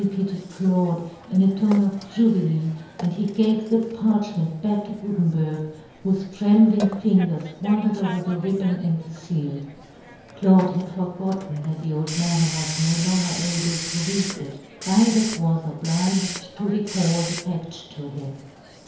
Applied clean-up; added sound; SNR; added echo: none; Hiss; 13 dB; reverberation time 0.9 s.